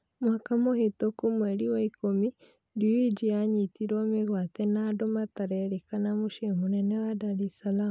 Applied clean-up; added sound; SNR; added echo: none; none; none; none.